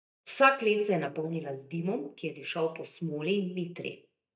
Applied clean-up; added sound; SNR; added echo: neural mask model DeepFilterNet 3.